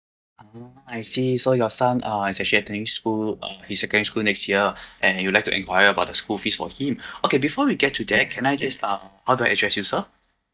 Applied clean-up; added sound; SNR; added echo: neural mask model DeepFilterNet 3.